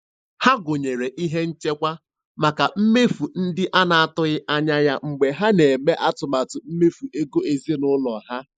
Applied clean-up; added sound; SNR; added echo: neural mask model Resemble Enhance denoiser.